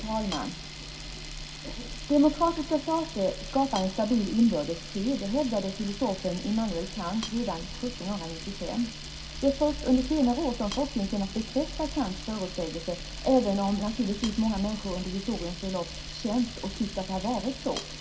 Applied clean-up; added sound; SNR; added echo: none; Camera; 10 dB; reverberation time 0.3 s.